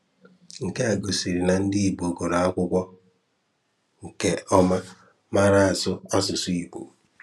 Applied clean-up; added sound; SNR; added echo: none; none; none; none.